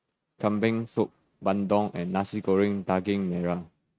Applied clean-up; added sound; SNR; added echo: neural mask model RNNoise.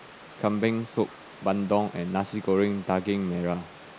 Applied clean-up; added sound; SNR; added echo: none; Stream / Liquid; 19 dB; none.